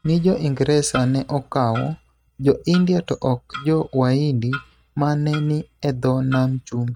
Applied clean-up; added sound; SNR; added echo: neural mask model RNNoise.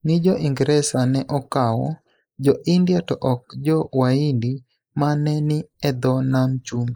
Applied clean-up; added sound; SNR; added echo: neural mask model Resemble Enhance denoiser.